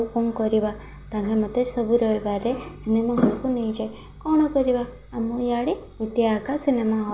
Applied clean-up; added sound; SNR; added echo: none; none; none; none.